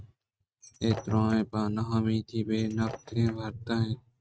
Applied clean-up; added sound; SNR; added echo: neural mask model RNNoise.